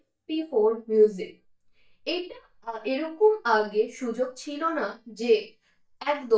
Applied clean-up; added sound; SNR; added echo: neural mask model DeepFilterNet 3.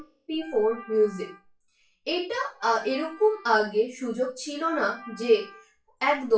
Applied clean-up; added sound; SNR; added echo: classical method WPE with log-MMSE.